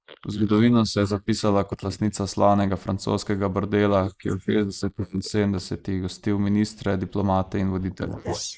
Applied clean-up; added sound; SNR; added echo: neural mask model Resemble Enhance denoiser.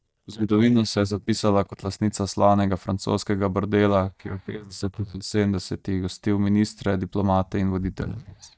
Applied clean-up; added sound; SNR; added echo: neural mask model DeepFilterNet 3.